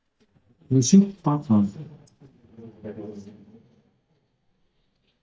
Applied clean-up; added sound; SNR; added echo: neural mask model DeepFilterNet 3.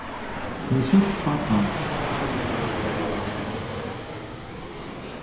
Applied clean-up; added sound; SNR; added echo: none; Fixed-wing aircraft, airplane; 1 dB; reverberation time 0.6 s.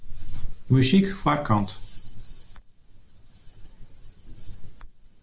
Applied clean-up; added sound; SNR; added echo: none; none; none; none.